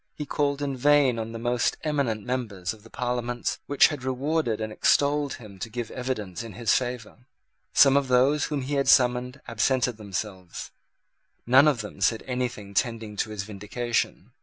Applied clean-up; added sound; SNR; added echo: none; none; none; none.